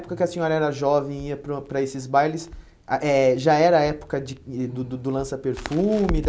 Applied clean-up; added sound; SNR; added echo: none; Crackle; 14 dB; none.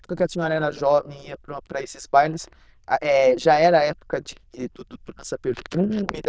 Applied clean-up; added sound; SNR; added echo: neural diffusion model UNIVERSE++.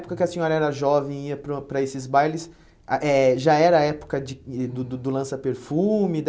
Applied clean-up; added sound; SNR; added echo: none; none; none; none.